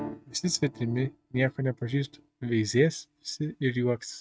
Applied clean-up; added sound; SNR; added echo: neural mask model RNNoise.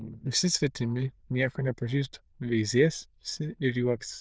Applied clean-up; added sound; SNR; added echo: neural diffusion model UNIVERSE++.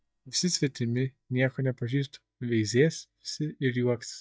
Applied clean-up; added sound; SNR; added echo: neural mask model DeepFilterNet 3.